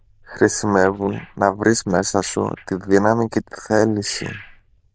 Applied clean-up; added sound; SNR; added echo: neural diffusion model UNIVERSE++.